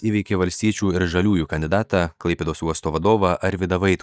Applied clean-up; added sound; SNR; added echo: neural mask model DeepFilterNet 3.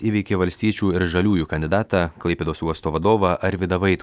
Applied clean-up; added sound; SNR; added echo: none; none; none; none.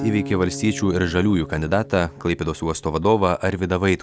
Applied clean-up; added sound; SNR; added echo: none; Acoustic guitar; 15 dB; none.